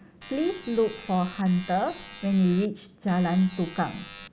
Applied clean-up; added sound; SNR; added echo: none; Alarm; 17 dB; none.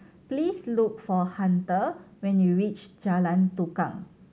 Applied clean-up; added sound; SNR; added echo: none; none; none; none.